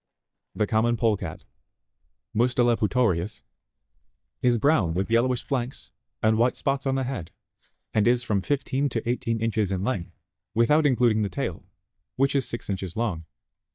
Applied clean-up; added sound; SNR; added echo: neural mask model DeepFilterNet 3.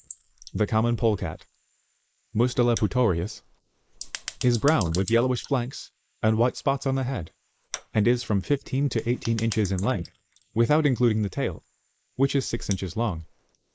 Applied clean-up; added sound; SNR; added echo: neural mask model Resemble Enhance denoiser.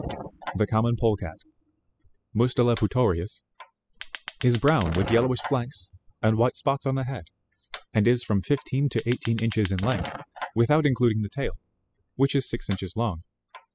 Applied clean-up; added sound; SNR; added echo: classical method spectral subtraction.